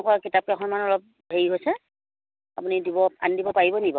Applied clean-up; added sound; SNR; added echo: none; none; none; none.